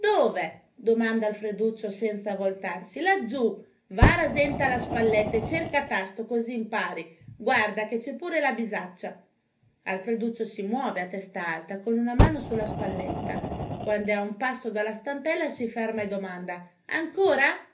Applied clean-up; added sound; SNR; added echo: none; Fire; 0 dB; reverberation time 0.3 s.